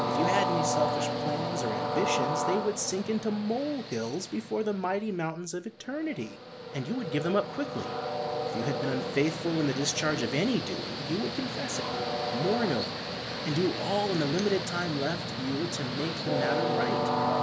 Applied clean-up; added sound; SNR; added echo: none; Train; 1 dB; none.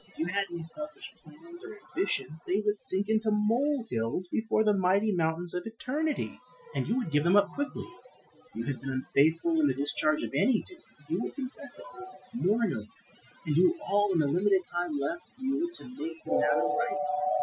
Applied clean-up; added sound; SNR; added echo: classical method Wiener filter.